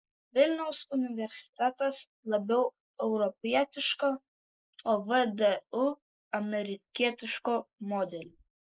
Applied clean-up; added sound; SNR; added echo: neural mask model Resemble Enhance denoiser.